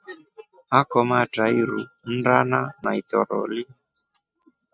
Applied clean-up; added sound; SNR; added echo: neural mask model RNNoise.